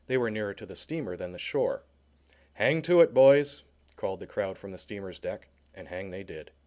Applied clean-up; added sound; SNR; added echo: none; none; none; none.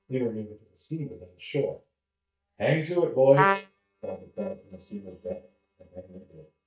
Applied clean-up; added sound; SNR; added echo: neural mask model DeepFilterNet 3.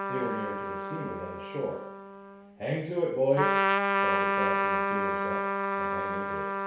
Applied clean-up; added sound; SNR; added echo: none; Trumpet; -4 dB; reverberation time 0.6 s.